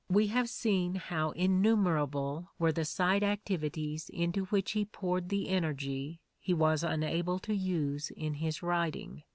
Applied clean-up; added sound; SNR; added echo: none; none; none; none.